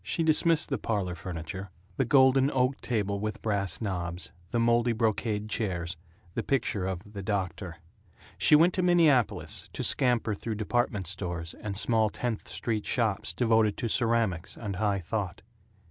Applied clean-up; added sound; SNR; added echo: none; none; none; none.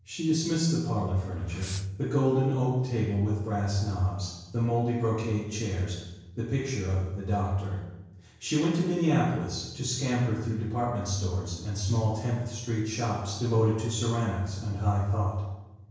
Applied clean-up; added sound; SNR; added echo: neural separator model SepFormer DNS4.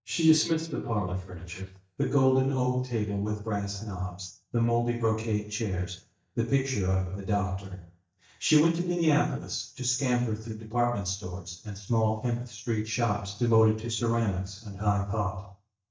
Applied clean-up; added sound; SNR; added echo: neural mask model DeepFilterNet 3.